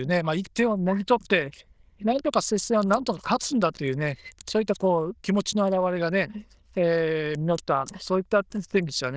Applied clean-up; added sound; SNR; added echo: neural diffusion model UNIVERSE++.